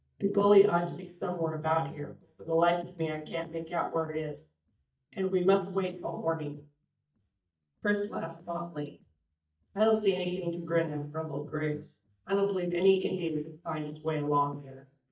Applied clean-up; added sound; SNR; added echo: neural mask model DeepFilterNet 3.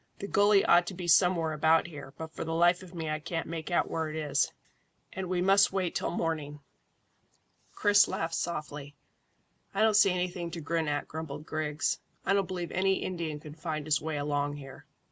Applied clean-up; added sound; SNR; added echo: none; none; none; none.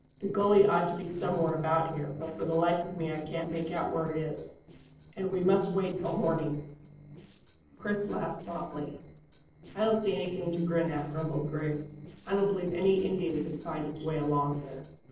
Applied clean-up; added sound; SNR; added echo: neural separator model SepFormer DNS4.